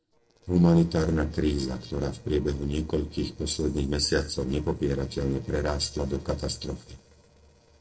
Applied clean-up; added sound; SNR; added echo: neural separator model SepFormer DNS4.